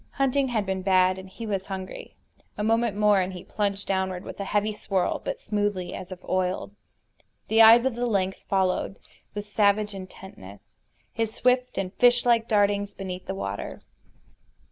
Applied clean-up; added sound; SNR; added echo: none; none; none; none.